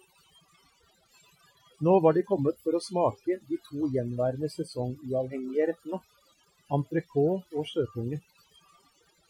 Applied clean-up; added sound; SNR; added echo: classical method Wiener filter.